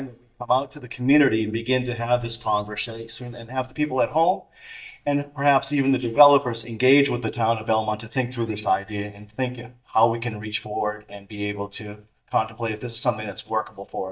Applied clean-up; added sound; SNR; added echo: neural mask model DeepFilterNet 3.